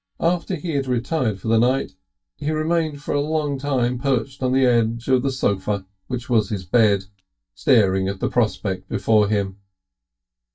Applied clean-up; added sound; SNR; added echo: neural mask model DeepFilterNet 3.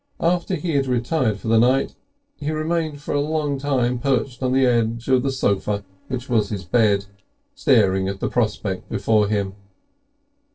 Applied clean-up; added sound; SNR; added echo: neural separator model SepFormer DNS4.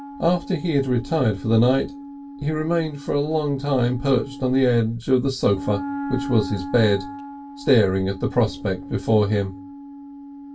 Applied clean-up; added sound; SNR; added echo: none; Wind instrument, woodwind instrument; 13 dB; reverberation time 0.2 s.